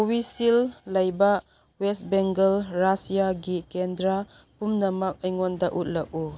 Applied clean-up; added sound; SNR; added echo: none; none; none; none.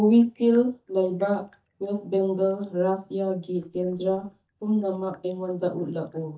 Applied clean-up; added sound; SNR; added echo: neural mask model DeepFilterNet 3.